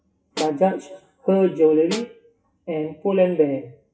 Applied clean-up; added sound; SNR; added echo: classical method WPE with log-MMSE.